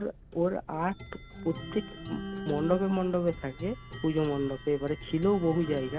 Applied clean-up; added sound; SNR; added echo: none; Organ + Clock; 10 dB; none.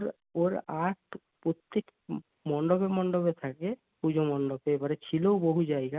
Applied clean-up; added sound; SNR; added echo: none; none; none; none.